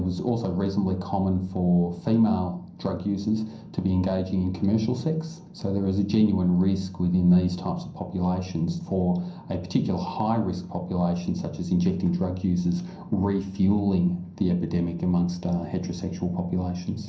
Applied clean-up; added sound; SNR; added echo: none; none; none; reverberation time 0.6 s.